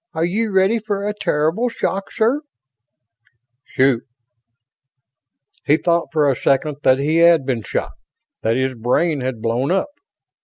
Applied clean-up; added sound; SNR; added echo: none; none; none; none.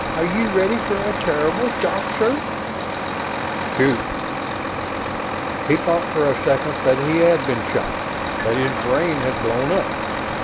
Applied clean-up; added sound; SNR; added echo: none; Truck; 2 dB; none.